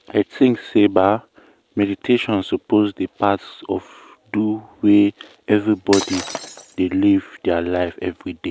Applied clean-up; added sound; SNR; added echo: none; Shatter; 11 dB; none.